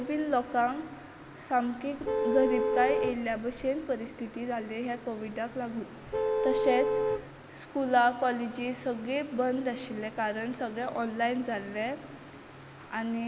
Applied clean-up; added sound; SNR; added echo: none; Vehicle horn, car horn, honking; -2 dB; none.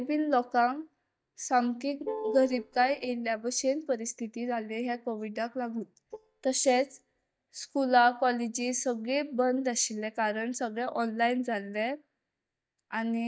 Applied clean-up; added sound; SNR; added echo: neural mask model DeepFilterNet 3.